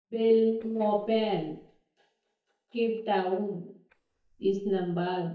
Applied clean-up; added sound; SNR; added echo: neural mask model DeepFilterNet 3.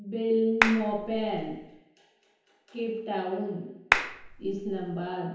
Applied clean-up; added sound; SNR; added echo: none; Clapping; 0 dB; reverberation time 1.0 s.